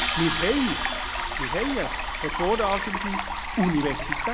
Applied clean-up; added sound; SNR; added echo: none; Stream + Crash cymbal; 1 dB; none.